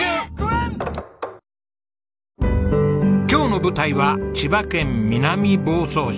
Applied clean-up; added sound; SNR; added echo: none; none; none; none.